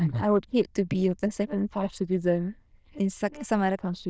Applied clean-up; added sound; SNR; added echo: neural diffusion model UNIVERSE++.